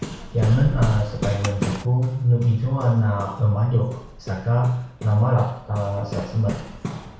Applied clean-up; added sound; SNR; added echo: none; Hammer; 11 dB; reverberation time 0.6 s.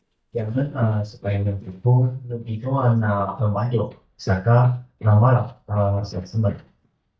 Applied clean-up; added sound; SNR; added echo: neural mask model DeepFilterNet 3.